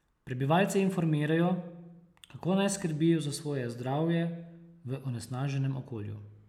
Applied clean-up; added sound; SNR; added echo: none; none; none; none.